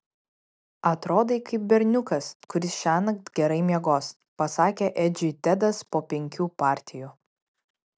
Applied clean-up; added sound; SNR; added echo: none; none; none; none.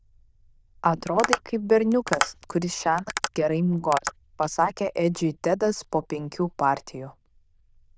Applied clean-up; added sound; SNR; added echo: neural diffusion model UNIVERSE++.